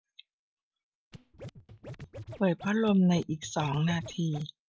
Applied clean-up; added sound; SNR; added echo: none; Scratching (performance technique); 15 dB; none.